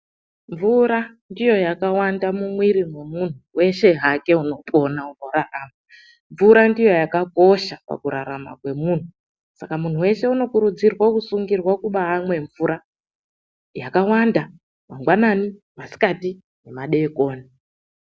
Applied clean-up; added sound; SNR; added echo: none; none; none; none.